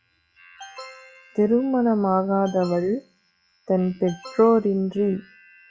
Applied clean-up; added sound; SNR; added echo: classical method log-MMSE.